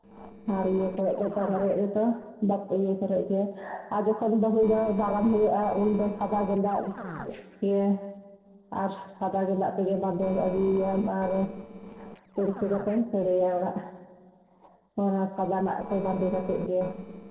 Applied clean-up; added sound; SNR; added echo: neural separator model SepFormer DNS4.